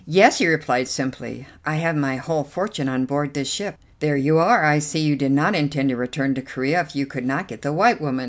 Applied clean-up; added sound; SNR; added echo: none; none; none; none.